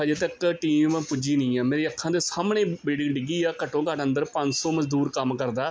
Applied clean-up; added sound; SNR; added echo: none; none; none; none.